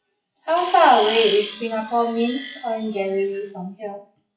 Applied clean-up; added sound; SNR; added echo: classical method WPE with log-MMSE.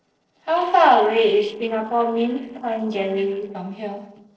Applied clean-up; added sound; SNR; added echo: neural separator model SepFormer DNS4.